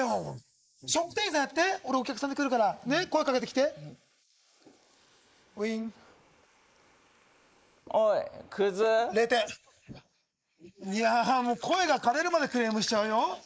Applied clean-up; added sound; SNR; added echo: neural mask model Resemble Enhance denoiser.